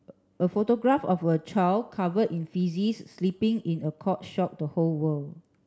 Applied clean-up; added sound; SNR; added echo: none; none; none; none.